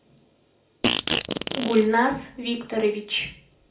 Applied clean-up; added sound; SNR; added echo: none; Fart; 0 dB; reverberation time 0.4 s.